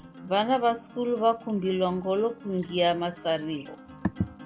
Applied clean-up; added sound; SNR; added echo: none; Acoustic guitar; 19 dB; none.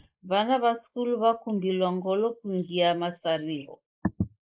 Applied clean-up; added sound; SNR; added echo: neural mask model Resemble Enhance denoiser.